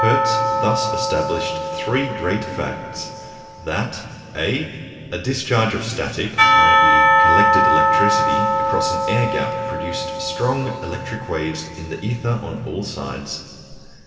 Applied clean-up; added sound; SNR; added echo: none; Church bell / Percussion; -4 dB; reverberation time 2.5 s.